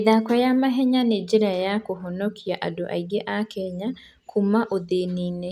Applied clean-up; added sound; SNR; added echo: none; none; none; none.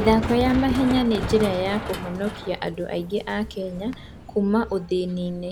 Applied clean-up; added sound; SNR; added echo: none; Fireworks + Run; 8 dB; none.